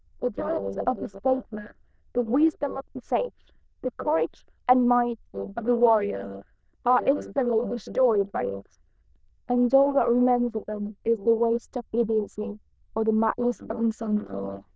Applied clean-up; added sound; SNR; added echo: neural diffusion model UNIVERSE++.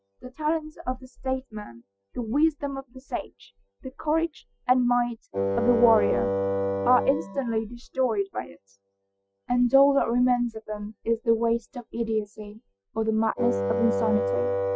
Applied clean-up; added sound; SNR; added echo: classical method Wiener filter.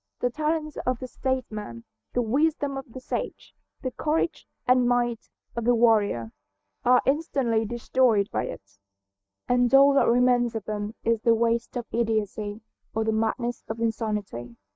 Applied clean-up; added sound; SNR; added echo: neural mask model Resemble Enhance denoiser.